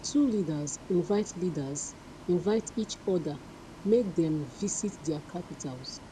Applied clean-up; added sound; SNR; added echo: none; Bus; 17 dB; none.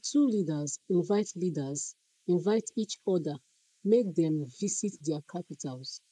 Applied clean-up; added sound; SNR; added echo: neural mask model Resemble Enhance denoiser.